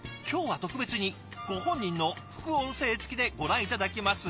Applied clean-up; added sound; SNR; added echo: none; none; none; none.